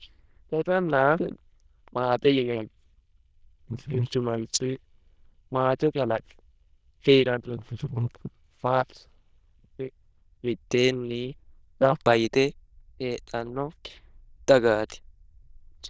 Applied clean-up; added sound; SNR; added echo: neural diffusion model UNIVERSE++.